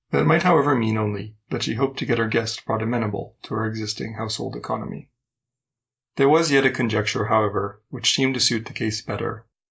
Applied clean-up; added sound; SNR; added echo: neural mask model Resemble Enhance denoiser.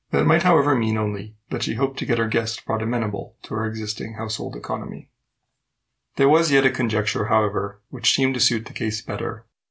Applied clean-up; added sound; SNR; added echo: none; none; none; none.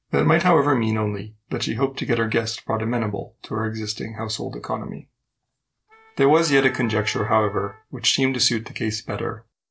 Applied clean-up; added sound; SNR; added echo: neural separator model SepFormer DNS4.